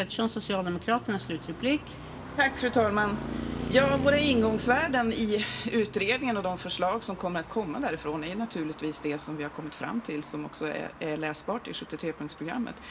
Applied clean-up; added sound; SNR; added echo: none; Traffic noise, roadway noise; 10 dB; reverberation time 0.3 s.